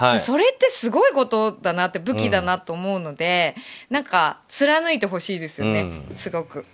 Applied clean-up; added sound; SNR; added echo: none; none; none; none.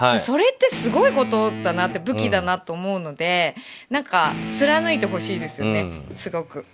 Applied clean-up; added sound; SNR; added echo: none; Guitar; 9 dB; none.